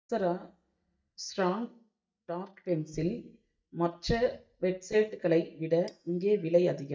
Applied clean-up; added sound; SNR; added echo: neural mask model DeepFilterNet 3.